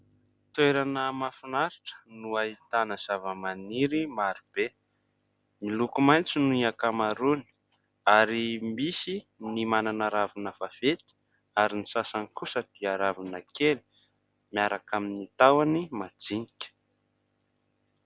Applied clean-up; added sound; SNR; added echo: none; none; none; none.